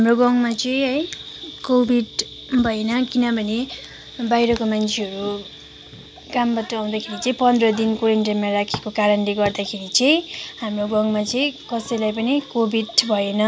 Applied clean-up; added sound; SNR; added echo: none; none; none; none.